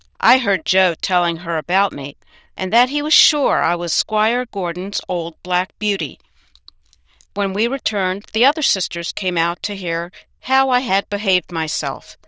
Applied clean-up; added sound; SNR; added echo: neural diffusion model UNIVERSE++.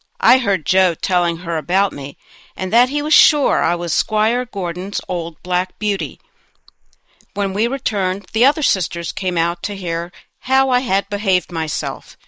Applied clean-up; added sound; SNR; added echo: neural mask model Resemble Enhance denoiser.